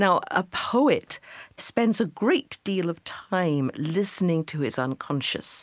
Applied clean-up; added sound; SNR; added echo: none; none; none; none.